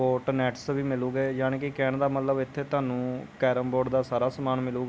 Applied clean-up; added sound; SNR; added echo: none; none; none; none.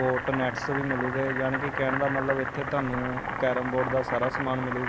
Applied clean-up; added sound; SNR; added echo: none; Boiling; 3 dB; none.